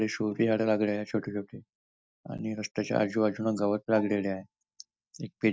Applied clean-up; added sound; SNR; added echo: neural mask model DeepFilterNet 3.